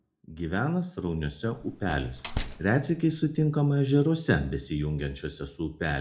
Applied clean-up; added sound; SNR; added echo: none; Slam; 11 dB; reverberation time 0.3 s.